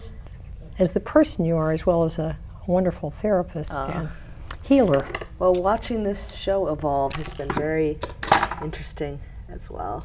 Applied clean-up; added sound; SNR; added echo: none; none; none; none.